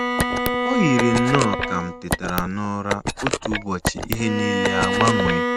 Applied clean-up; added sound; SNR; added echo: none; Bowed string instrument + Telephone; -1 dB; none.